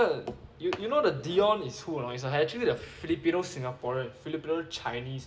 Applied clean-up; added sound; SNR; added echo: none; none; none; reverberation time 0.7 s.